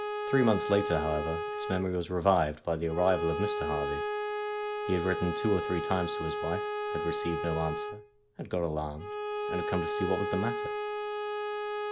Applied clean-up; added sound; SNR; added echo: none; Bowed string instrument; 2 dB; none.